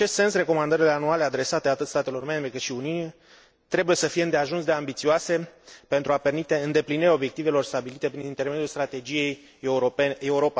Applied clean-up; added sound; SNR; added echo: none; none; none; none.